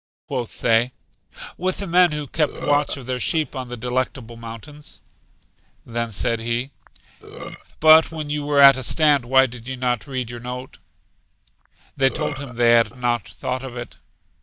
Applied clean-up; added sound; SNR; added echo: neural mask model DeepFilterNet 3.